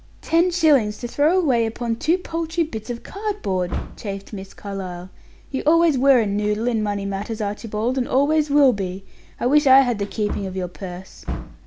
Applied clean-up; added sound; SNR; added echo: none; Wood; 16 dB; none.